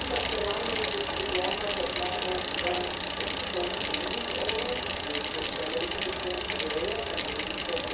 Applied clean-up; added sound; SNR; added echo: none; Bicycle; -3 dB; reverberation time 0.6 s.